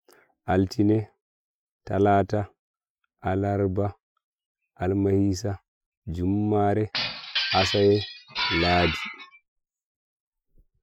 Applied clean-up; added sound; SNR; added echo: classical method Wiener filter.